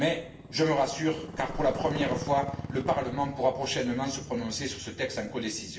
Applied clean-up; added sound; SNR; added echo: none; Motorcycle; 11 dB; reverberation time 0.9 s.